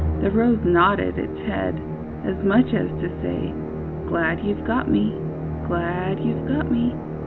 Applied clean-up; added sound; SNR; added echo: none; Musical instrument; 4 dB; none.